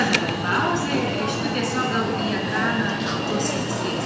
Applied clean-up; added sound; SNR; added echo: none; Alarm; -1 dB; reverberation time 1.1 s.